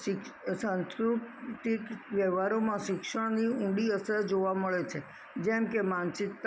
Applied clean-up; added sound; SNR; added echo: none; none; none; none.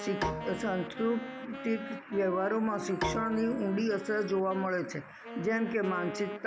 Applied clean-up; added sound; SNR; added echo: none; Bowed string instrument + Wind instrument, woodwind instrument; 8 dB; none.